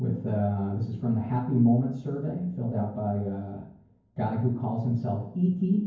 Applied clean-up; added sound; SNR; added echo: none; none; none; reverberation time 0.9 s.